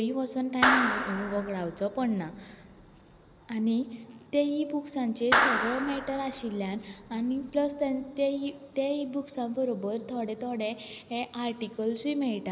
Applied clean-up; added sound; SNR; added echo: none; Clapping; 1 dB; none.